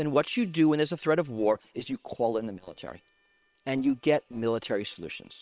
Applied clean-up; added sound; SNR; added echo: neural separator model SepFormer WHAM!.